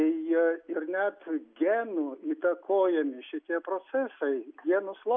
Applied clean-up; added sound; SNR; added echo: none; none; none; none.